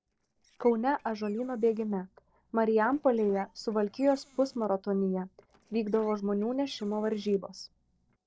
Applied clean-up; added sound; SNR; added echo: neural separator model SepFormer DNS4.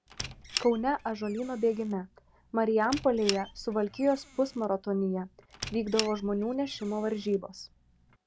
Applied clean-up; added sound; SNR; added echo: none; Squeak; 13 dB; none.